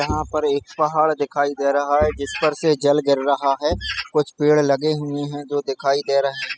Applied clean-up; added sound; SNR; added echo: classical method spectral subtraction.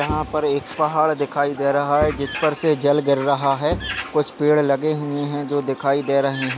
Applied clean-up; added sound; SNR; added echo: none; Bowed string instrument + Bird; 13 dB; none.